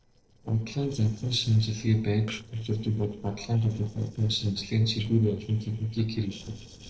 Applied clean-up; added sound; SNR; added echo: neural separator model SepFormer DNS4.